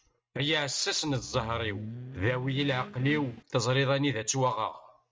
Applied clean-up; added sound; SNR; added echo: neural mask model RNNoise.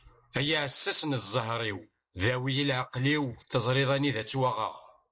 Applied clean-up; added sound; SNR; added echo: neural mask model Resemble Enhance denoiser.